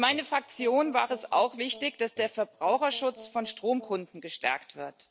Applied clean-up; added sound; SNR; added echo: neural separator model SepFormer DNS4.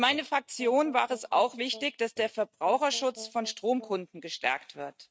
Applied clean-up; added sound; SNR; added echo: neural mask model RNNoise.